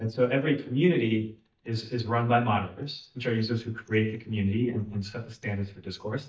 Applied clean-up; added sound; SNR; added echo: neural mask model DeepFilterNet 3.